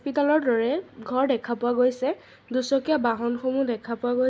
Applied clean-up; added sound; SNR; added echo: none; none; none; none.